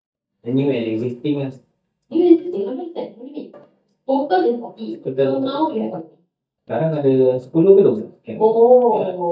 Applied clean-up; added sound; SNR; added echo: neural mask model DeepFilterNet 3.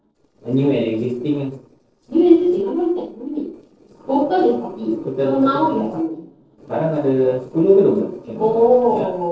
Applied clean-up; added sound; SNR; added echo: neural separator model SepFormer DNS4.